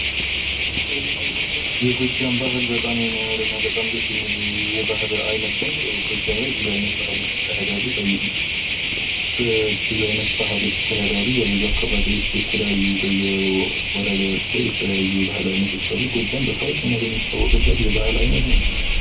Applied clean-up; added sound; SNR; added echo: none; Cricket; -3 dB; reverberation time 0.3 s.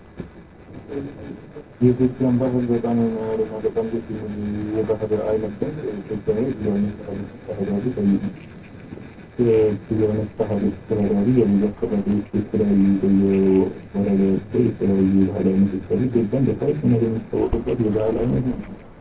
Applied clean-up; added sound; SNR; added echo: neural separator model SepFormer DNS4.